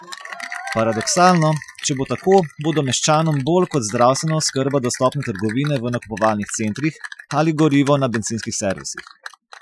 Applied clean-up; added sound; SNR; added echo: classical method Wiener filter.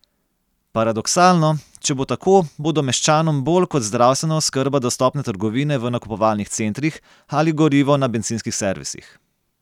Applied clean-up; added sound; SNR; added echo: none; none; none; none.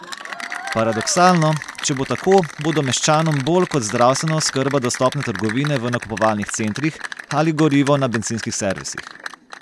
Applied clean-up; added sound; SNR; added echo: none; Applause / Cheering; 12 dB; none.